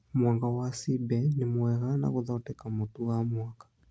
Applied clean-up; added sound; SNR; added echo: none; none; none; none.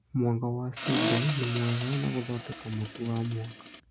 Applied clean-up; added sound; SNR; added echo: none; Accelerating, revving, vroom; 4 dB; none.